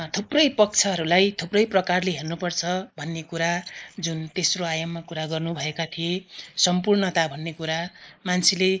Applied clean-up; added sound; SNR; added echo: neural mask model Resemble Enhance denoiser.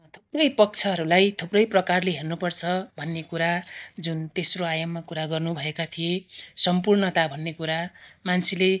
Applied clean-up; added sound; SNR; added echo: neural mask model DeepFilterNet 3.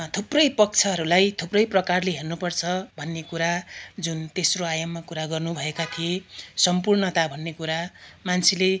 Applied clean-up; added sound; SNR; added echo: none; none; none; none.